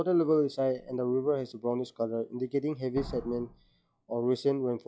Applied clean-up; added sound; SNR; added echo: classical method log-MMSE.